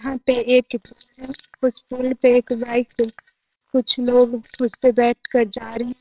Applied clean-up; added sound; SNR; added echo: neural separator model SepFormer WHAMR!.